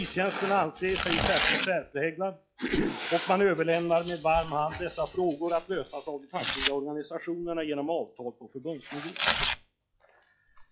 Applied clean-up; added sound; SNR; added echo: classical method log-MMSE.